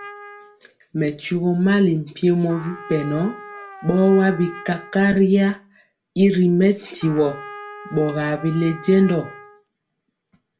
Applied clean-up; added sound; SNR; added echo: none; Trumpet; 19 dB; reverberation time 0.2 s.